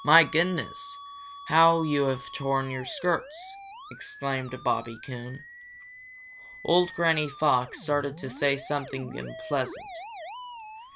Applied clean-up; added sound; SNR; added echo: none; Musical instrument; 15 dB; none.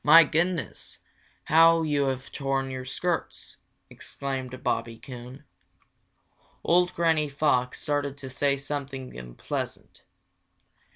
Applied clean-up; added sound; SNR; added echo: none; none; none; none.